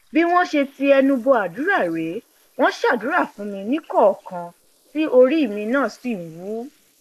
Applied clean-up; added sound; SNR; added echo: neural mask model Resemble Enhance denoiser.